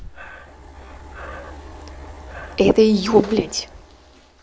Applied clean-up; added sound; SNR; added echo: none; Breathing; 16 dB; none.